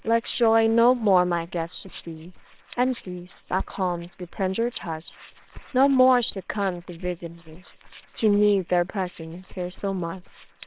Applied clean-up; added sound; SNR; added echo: neural separator model SepFormer WHAMR!.